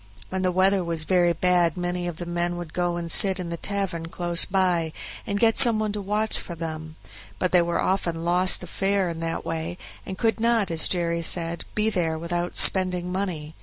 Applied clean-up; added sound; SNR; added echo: none; none; none; none.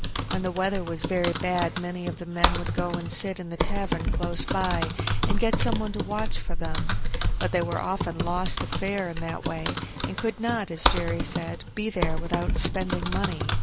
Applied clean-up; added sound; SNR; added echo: none; Typing; -3 dB; none.